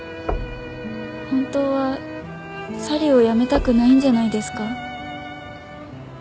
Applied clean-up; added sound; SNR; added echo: none; Knock; 13 dB; none.